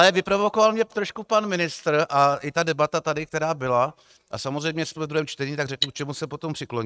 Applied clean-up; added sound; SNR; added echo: neural mask model RNNoise.